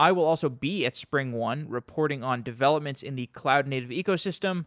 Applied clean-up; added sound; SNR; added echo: none; none; none; none.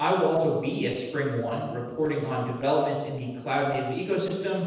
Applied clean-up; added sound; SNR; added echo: neural separator model SepFormer DNS4.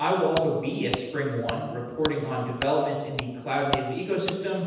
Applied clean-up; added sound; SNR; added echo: none; Wood; 10 dB; reverberation time 1.1 s.